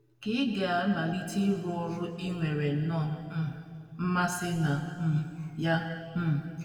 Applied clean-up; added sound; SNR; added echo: none; none; none; reverberation time 2.2 s.